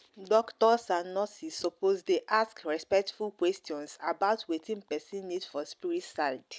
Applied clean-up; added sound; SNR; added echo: none; none; none; none.